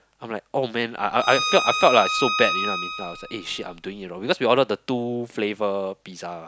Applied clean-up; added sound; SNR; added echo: none; Bowed string instrument; 4 dB; none.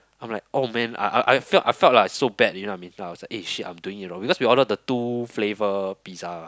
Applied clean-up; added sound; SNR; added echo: none; none; none; none.